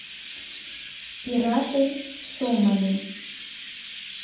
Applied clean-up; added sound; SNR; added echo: none; Chirp, tweet; 12 dB; reverberation time 1.2 s.